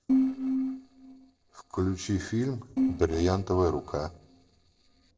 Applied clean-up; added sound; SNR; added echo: neural separator model SepFormer DNS4.